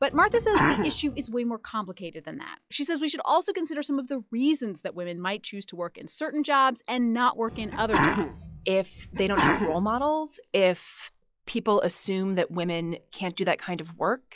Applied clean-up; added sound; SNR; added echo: classical method log-MMSE.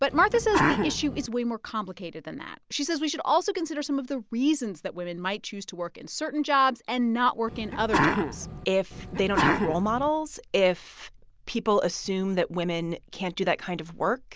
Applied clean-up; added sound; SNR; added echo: none; Sneeze; 0 dB; none.